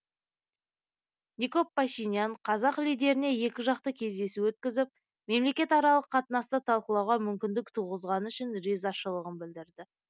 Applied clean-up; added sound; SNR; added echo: none; none; none; none.